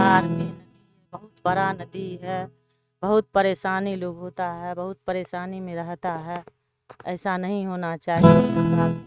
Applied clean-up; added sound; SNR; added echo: neural mask model RNNoise.